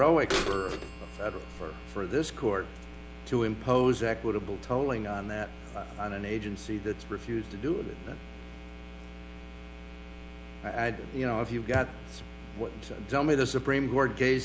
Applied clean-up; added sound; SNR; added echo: none; Bird vocalization, bird call, bird song / Telephone; 14 dB; none.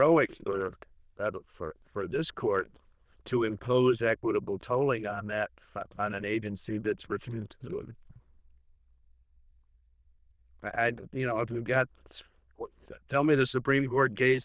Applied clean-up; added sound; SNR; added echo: neural diffusion model UNIVERSE++.